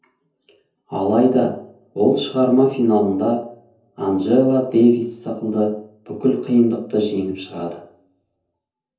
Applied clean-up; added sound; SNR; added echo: none; none; none; reverberation time 0.5 s.